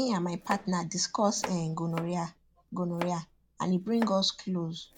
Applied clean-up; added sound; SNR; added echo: none; Domestic sounds, home sounds; 14 dB; none.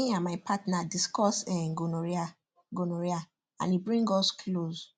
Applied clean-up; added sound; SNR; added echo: none; none; none; none.